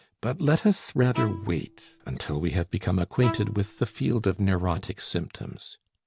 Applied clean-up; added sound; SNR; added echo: none; Bowed string instrument; 14 dB; none.